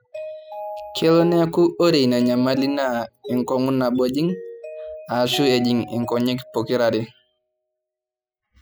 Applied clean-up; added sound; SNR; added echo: classical method spectral subtraction.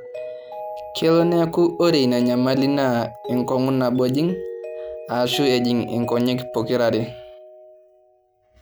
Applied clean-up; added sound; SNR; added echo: none; Mallet percussion; 12 dB; none.